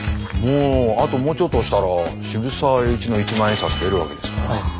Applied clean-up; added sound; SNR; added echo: none; none; none; none.